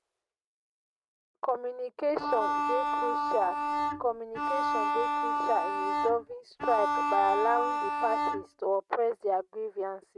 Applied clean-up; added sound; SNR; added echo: neural mask model RNNoise.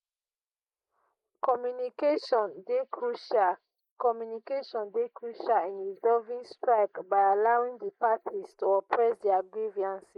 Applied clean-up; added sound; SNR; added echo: neural mask model Resemble Enhance denoiser.